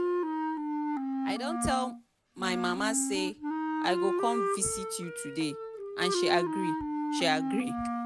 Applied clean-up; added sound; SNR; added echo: none; Wind instrument, woodwind instrument; -2 dB; none.